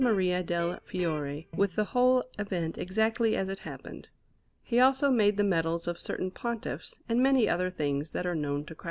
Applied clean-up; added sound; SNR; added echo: none; Electric guitar; 17 dB; none.